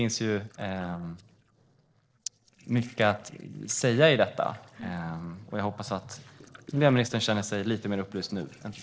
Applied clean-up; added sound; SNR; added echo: neural separator model SepFormer DNS4.